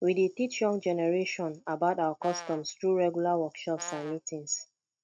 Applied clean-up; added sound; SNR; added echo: neural mask model RNNoise.